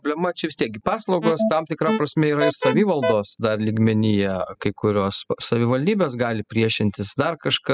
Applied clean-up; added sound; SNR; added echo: classical method spectral subtraction.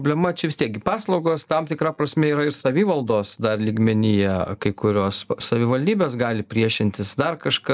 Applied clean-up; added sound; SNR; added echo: neural mask model Resemble Enhance denoiser.